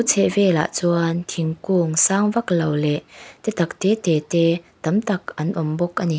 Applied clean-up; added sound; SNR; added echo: none; none; none; none.